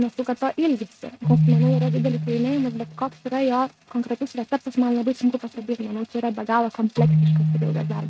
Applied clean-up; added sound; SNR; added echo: neural mask model RNNoise.